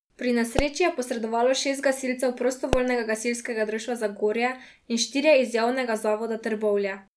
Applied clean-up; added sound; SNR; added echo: none; Explosion; 9 dB; none.